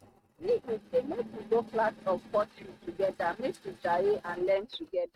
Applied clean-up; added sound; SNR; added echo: neural mask model RNNoise.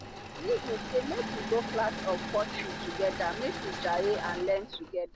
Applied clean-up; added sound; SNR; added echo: none; Engine / Mechanisms; 6 dB; none.